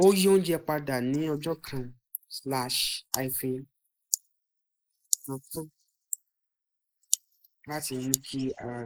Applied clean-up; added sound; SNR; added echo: neural mask model Resemble Enhance denoiser.